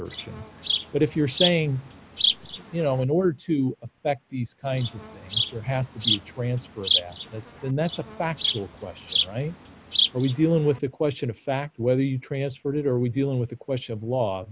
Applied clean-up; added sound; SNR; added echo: none; Insect; 3 dB; none.